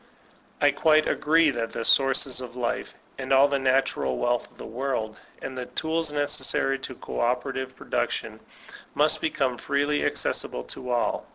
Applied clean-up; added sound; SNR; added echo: none; none; none; none.